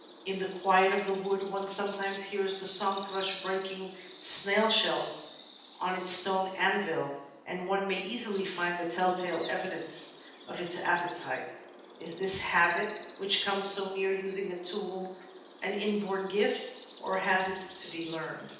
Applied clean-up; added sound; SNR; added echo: none; Bird vocalization, bird call, bird song; 13 dB; reverberation time 0.8 s.